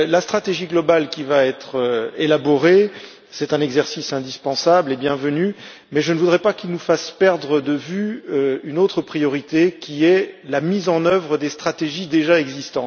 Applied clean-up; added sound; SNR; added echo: none; none; none; none.